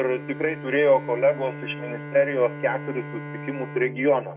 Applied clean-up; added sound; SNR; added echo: none; Bowed string instrument; 11 dB; reverberation time 0.7 s.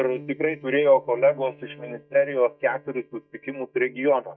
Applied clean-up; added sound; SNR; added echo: neural mask model DeepFilterNet 3.